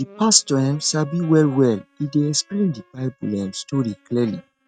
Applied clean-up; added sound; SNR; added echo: neural mask model RNNoise.